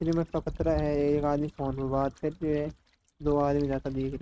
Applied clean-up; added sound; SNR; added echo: neural mask model RNNoise.